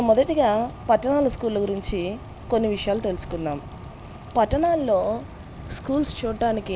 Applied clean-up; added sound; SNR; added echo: none; Fire; 17 dB; none.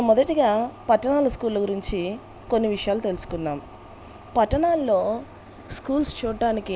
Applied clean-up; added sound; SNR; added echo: none; none; none; none.